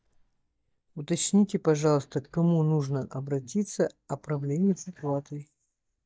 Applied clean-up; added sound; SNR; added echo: neural mask model DeepFilterNet 3.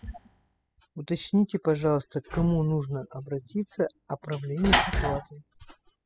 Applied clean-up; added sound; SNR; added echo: classical method spectral subtraction.